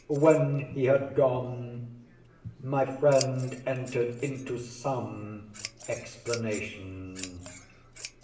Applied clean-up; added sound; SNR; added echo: none; Scissors; 16 dB; reverberation time 0.8 s.